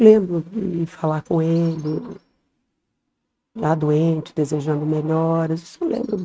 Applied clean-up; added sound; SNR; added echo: neural mask model RNNoise.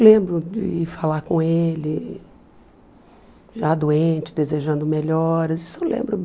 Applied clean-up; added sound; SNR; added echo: none; none; none; none.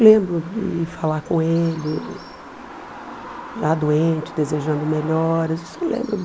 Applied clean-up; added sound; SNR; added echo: none; Bird vocalization, bird call, bird song; 17 dB; none.